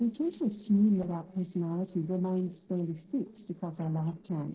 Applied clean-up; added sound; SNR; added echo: neural separator model SepFormer DNS4.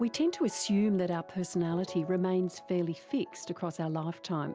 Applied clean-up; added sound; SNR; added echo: none; none; none; none.